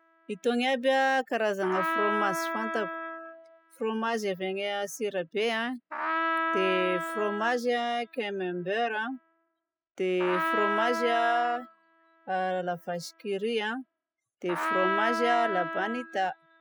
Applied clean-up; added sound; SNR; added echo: classical method spectral subtraction.